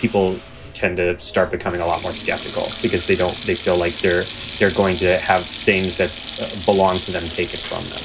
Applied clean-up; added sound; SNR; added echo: none; Sink (filling or washing); 12 dB; none.